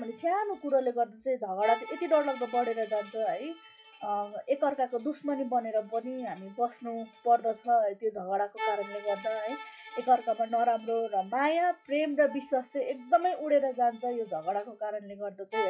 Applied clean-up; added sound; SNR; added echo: classical method log-MMSE.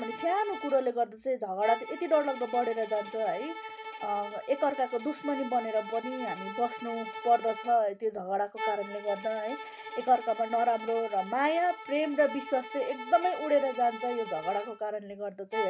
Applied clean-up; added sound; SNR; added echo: none; Bowed string instrument; 11 dB; none.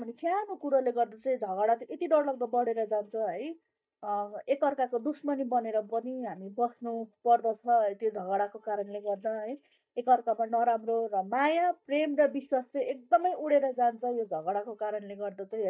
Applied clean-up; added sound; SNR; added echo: neural mask model DeepFilterNet 3.